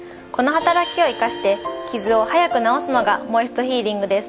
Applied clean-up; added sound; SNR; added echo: none; none; none; none.